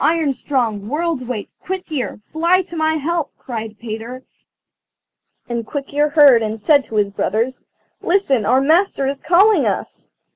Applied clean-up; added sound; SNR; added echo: none; none; none; none.